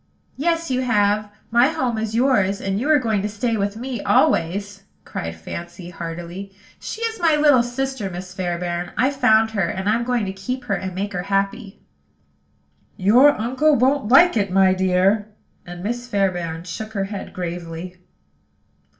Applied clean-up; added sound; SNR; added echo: none; none; none; reverberation time 0.2 s.